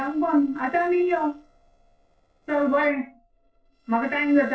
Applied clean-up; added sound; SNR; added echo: neural separator model SepFormer DNS4.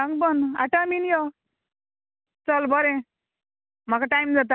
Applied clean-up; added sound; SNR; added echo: none; none; none; none.